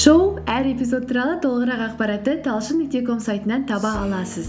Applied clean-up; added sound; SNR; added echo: none; none; none; none.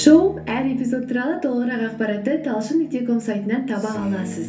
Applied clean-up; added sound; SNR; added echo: none; none; none; reverberation time 0.3 s.